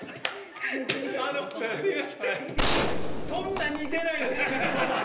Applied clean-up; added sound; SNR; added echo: none; Gunshot, gunfire; -1 dB; reverberation time 1.4 s.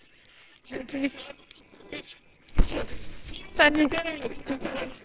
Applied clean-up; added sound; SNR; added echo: neural separator model SepFormer WHAMR!.